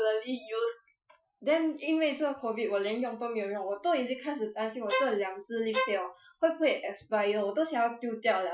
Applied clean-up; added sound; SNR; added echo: classical method Wiener filter.